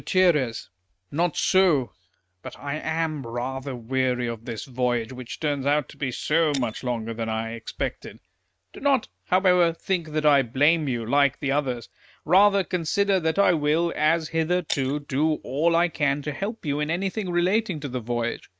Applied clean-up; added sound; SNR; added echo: neural mask model RNNoise.